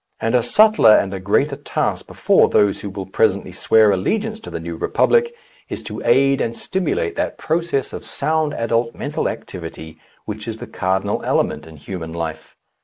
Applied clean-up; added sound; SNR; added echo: neural mask model Resemble Enhance denoiser.